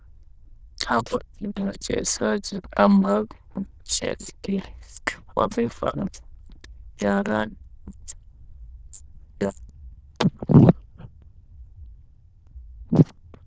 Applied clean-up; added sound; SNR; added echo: neural diffusion model UNIVERSE++.